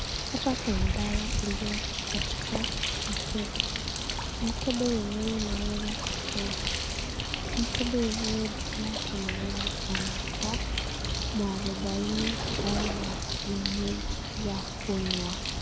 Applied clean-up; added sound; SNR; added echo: none; Bird; -3 dB; none.